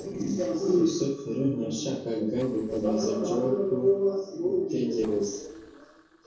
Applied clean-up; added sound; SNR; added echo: neural separator model SepFormer DNS4.